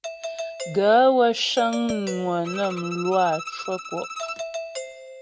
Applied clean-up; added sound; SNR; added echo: none; Bowed string instrument + Doorbell; 11 dB; none.